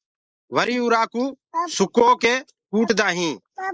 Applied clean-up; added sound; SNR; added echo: neural mask model Resemble Enhance denoiser.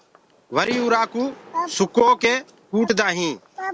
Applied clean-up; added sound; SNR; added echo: none; Fireworks; 19 dB; none.